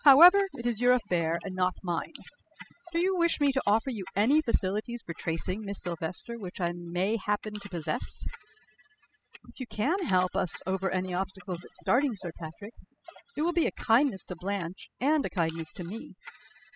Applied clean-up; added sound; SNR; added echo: classical method spectral subtraction.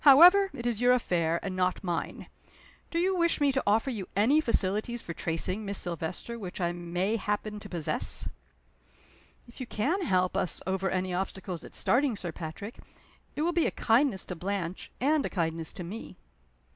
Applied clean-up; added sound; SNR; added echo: none; none; none; none.